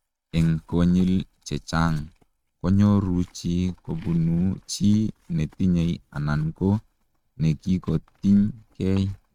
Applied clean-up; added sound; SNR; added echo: neural mask model RNNoise.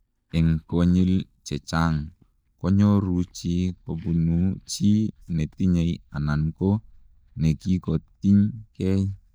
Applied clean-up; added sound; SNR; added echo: neural mask model DeepFilterNet 3.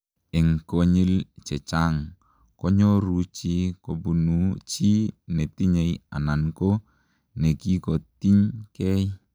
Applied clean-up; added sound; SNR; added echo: none; none; none; none.